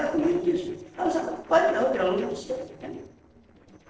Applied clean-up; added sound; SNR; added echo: neural separator model SepFormer DNS4.